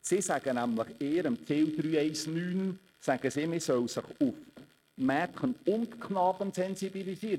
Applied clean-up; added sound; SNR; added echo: neural mask model RNNoise.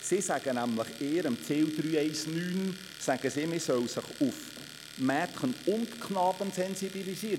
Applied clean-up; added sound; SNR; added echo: none; Domestic sounds, home sounds; 15 dB; none.